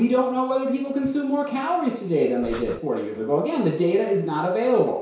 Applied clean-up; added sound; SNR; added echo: none; Breathing; 12 dB; reverberation time 0.6 s.